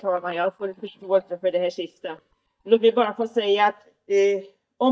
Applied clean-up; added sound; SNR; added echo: neural mask model DeepFilterNet 3.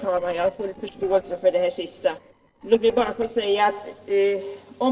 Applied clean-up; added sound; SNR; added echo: neural separator model SepFormer DNS4.